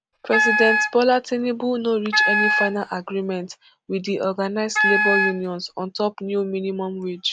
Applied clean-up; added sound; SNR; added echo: none; Wind instrument, woodwind instrument; -1 dB; none.